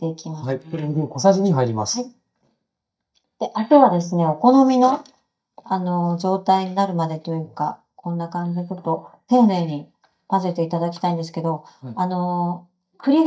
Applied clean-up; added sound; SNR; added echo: neural mask model DeepFilterNet 3.